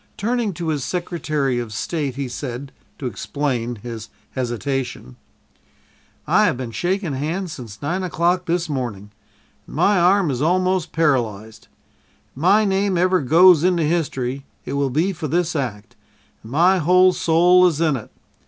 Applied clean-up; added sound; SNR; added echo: none; none; none; none.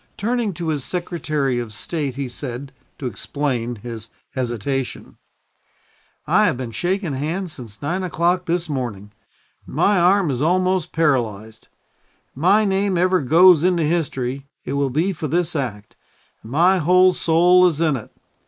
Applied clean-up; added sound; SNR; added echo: neural mask model Resemble Enhance denoiser.